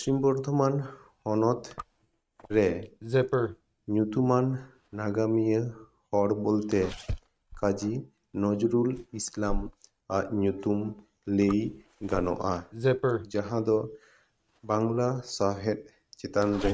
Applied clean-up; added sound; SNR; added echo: neural mask model RNNoise.